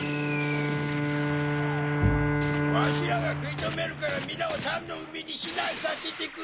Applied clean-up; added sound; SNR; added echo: none; Bowed string instrument + Bowed string instrument; -3 dB; none.